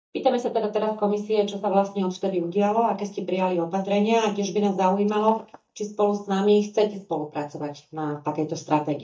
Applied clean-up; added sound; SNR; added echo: neural mask model DeepFilterNet 3.